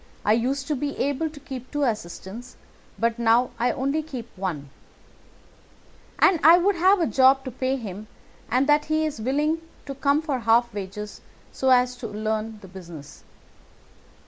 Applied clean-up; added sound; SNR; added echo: none; none; none; none.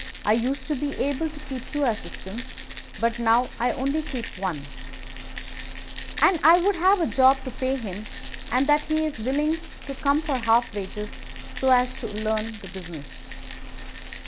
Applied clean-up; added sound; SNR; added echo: none; Rattle; 7 dB; none.